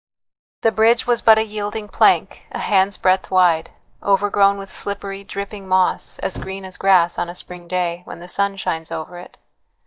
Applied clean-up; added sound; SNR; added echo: neural mask model DeepFilterNet 3.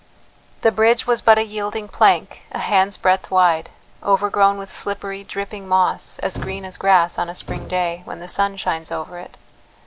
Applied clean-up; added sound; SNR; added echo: none; Slam; 14 dB; none.